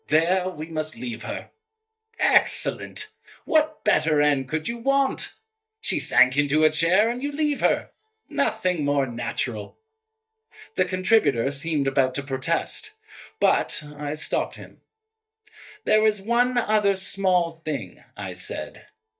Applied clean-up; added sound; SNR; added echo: neural mask model DeepFilterNet 3.